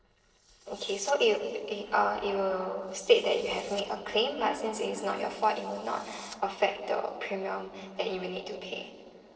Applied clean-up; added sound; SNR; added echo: neural separator model SepFormer DNS4.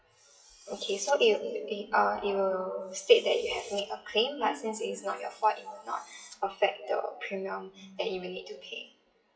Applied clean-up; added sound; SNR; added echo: classical method WPE with log-MMSE.